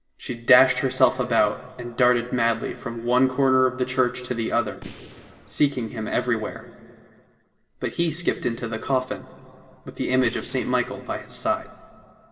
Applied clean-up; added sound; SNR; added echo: neural separator model SepFormer DNS4.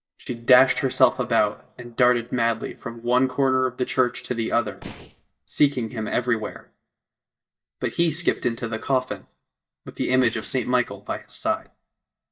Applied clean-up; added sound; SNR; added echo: neural mask model DeepFilterNet 3.